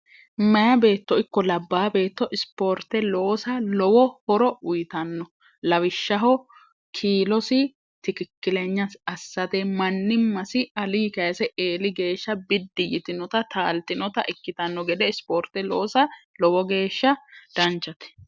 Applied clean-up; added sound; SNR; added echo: none; none; none; none.